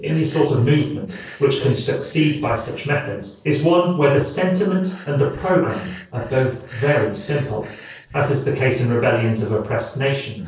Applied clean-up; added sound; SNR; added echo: neural separator model SepFormer DNS4.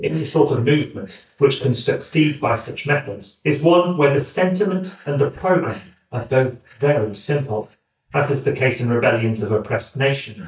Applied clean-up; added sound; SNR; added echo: neural mask model DeepFilterNet 3.